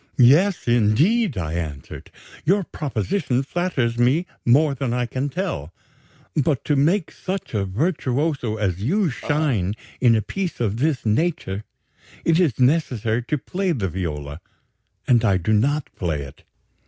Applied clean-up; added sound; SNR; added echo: none; Burping, eructation; 16 dB; none.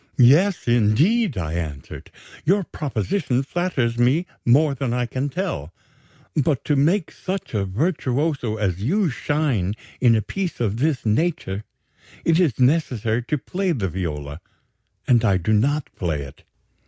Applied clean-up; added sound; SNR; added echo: none; none; none; none.